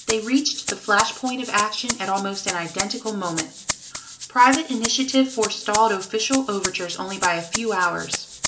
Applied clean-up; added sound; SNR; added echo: none; Rattle (instrument); 8 dB; reverberation time 0.4 s.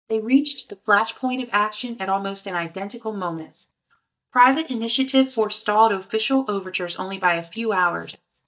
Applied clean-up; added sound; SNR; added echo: neural mask model DeepFilterNet 3.